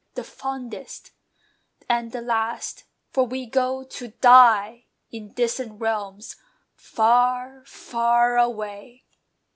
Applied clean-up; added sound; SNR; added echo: none; none; none; none.